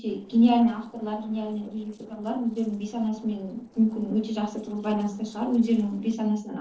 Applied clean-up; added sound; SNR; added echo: neural separator model SepFormer DNS4.